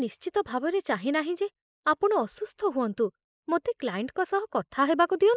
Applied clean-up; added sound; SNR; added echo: neural mask model Resemble Enhance denoiser.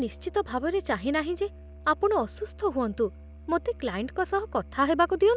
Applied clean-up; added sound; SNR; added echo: none; Musical instrument; 18 dB; none.